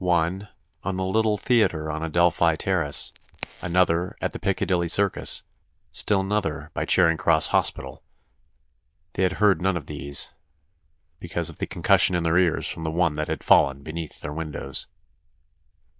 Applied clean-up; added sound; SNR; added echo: neural diffusion model UNIVERSE++.